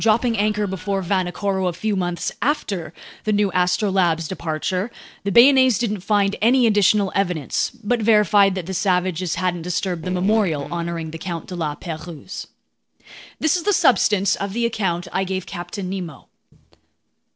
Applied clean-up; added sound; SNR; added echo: neural separator model SepFormer DNS4.